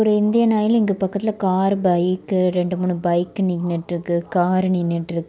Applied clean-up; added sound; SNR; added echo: none; none; none; none.